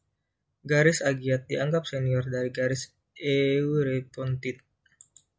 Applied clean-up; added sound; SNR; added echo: none; none; none; none.